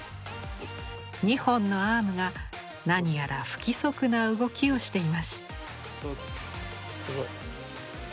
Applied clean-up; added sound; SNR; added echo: none; none; none; none.